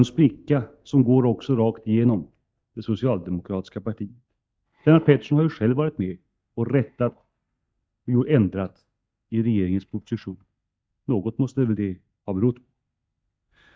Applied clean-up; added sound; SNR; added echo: neural mask model DeepFilterNet 3.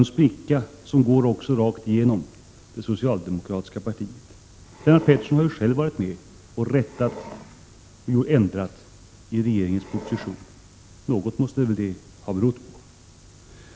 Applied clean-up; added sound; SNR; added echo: none; Wood; 19 dB; none.